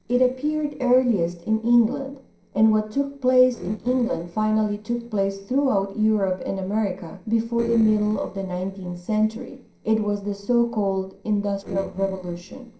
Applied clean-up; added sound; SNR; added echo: neural separator model SepFormer DNS4.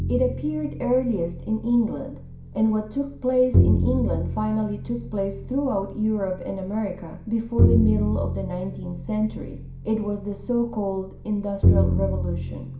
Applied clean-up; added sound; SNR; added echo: none; Bowed string instrument; 0 dB; reverberation time 0.5 s.